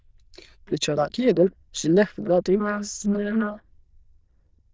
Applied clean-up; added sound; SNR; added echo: neural diffusion model UNIVERSE++.